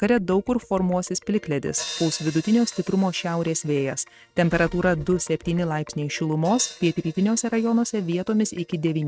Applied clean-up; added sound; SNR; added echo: neural mask model RNNoise.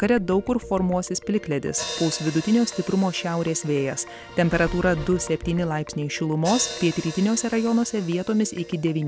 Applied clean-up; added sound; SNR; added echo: none; Hi-hat; 17 dB; none.